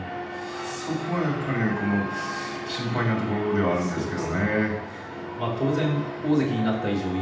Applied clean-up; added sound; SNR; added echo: none; Wind instrument, woodwind instrument; 14 dB; reverberation time 0.8 s.